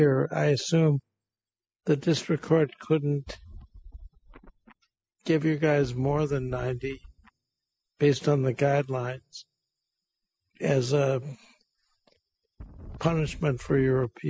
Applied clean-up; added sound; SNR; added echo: classical method spectral subtraction.